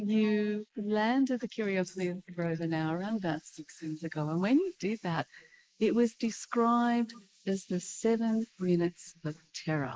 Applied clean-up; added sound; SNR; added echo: neural mask model Resemble Enhance denoiser.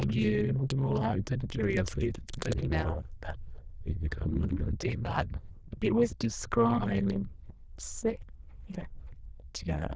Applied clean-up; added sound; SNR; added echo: neural diffusion model UNIVERSE++.